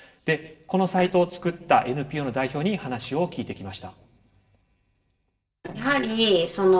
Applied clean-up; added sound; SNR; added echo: neural separator model SepFormer DNS4.